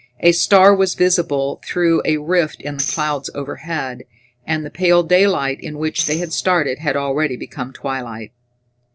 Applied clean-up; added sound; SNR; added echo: neural separator model SepFormer DNS4.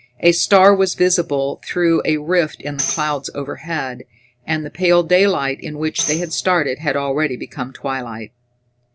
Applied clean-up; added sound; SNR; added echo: none; Tambourine; 10 dB; none.